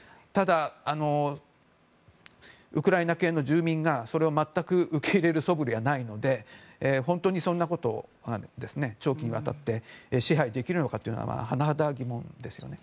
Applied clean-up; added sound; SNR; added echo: none; none; none; none.